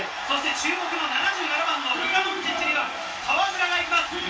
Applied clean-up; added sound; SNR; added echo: none; none; none; reverberation time 0.2 s.